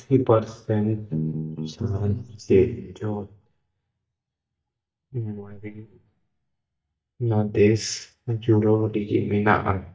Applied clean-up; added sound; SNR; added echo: neural mask model DeepFilterNet 3.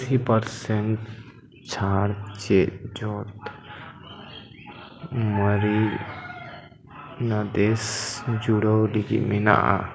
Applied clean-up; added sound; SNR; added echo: none; none; none; none.